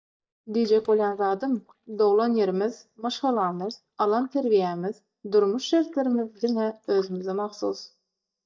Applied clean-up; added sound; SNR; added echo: neural mask model DeepFilterNet 3.